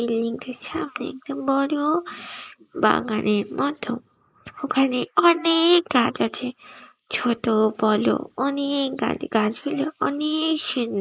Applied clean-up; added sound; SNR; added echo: neural mask model Resemble Enhance denoiser.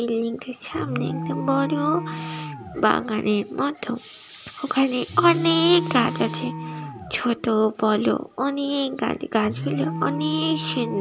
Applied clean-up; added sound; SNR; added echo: none; Alarm; 9 dB; none.